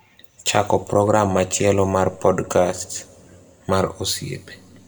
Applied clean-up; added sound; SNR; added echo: none; none; none; reverberation time 1.8 s.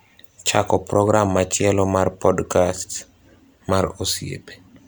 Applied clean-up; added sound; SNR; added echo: none; none; none; none.